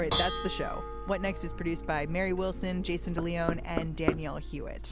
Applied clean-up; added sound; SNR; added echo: none; Dishes, pots, and pans / Bell + Knock; 1 dB; none.